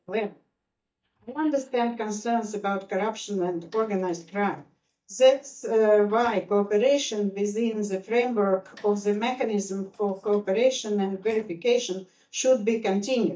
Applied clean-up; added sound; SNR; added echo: neural mask model DeepFilterNet 3.